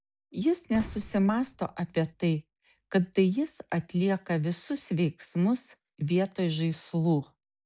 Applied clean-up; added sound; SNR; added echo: none; Boom; 17 dB; none.